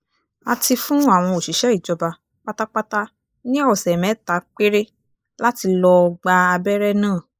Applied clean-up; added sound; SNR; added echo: neural mask model Resemble Enhance denoiser.